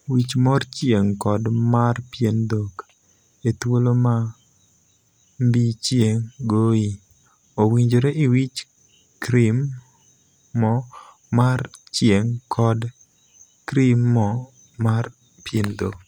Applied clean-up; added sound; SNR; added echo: none; none; none; none.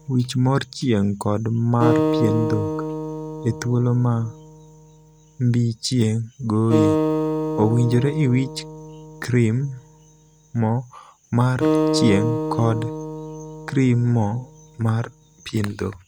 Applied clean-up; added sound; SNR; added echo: none; Acoustic guitar; 5 dB; none.